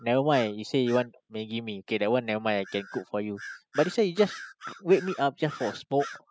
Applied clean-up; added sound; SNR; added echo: classical method spectral subtraction.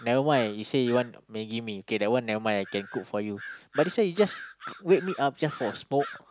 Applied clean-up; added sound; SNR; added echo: none; Bird vocalization, bird call, bird song; 17 dB; none.